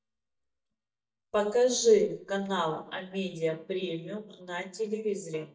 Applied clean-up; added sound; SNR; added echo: neural mask model DeepFilterNet 3.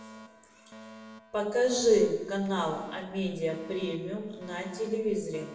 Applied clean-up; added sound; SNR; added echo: none; Alarm; 19 dB; reverberation time 1.0 s.